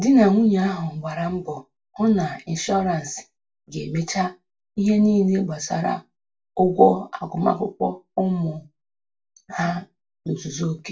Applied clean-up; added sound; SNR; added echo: none; none; none; reverberation time 0.1 s.